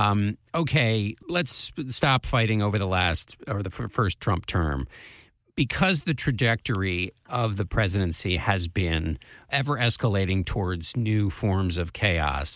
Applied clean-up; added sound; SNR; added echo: none; none; none; none.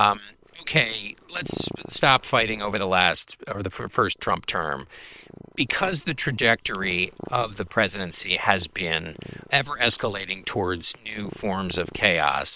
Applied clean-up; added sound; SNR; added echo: neural separator model SepFormer WHAM!.